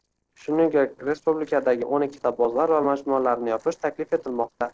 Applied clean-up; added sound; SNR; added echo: neural separator model SepFormer DNS4.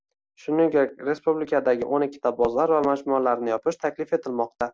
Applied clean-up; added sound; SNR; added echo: none; none; none; none.